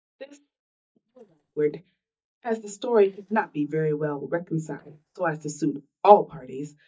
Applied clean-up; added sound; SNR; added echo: neural mask model DeepFilterNet 3.